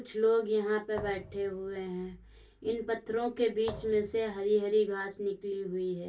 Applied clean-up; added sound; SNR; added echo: none; Thump, thud; 17 dB; reverberation time 0.1 s.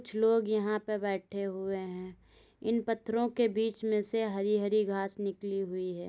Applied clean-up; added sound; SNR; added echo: none; none; none; none.